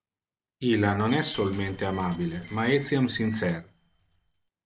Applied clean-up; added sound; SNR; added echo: none; Glass; 7 dB; none.